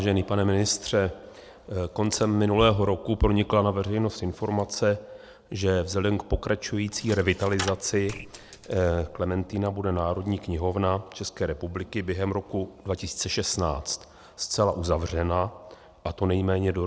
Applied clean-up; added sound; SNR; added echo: none; Coin (dropping); 15 dB; none.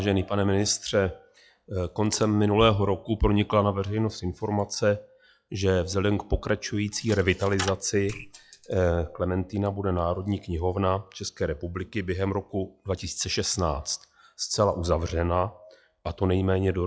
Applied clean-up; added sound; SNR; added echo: classical method log-MMSE.